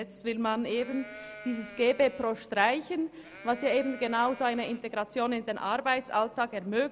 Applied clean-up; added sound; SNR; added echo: none; Livestock, farm animals, working animals; 17 dB; none.